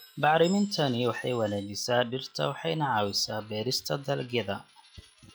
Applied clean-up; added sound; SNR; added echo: classical method log-MMSE.